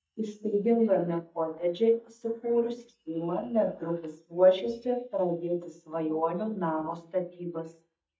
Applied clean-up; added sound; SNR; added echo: neural mask model DeepFilterNet 3.